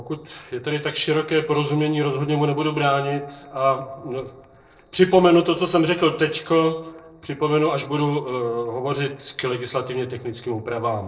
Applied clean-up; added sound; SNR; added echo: neural separator model SepFormer DNS4.